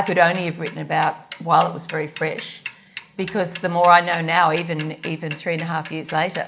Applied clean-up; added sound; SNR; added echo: none; Mechanisms / Bicycle; 18 dB; none.